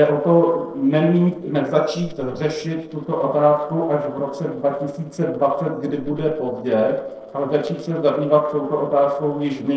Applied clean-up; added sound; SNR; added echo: neural separator model SepFormer DNS4.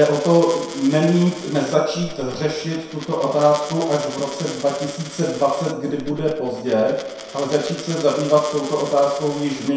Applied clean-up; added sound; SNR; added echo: none; Coin (dropping); 17 dB; reverberation time 0.7 s.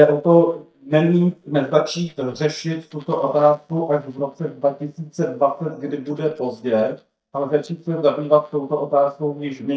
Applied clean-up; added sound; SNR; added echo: neural mask model DeepFilterNet 3.